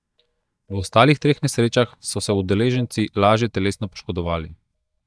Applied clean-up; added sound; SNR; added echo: neural mask model DeepFilterNet 3.